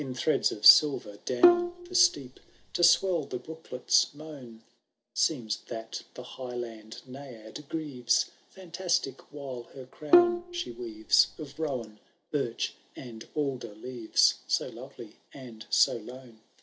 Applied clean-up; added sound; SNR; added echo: none; Bowed string instrument; -3 dB; none.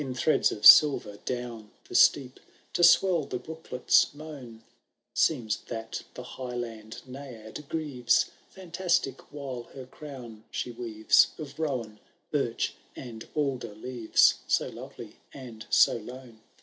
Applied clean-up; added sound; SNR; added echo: none; none; none; none.